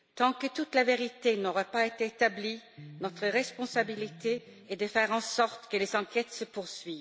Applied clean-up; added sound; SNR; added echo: none; Electric guitar; 19 dB; none.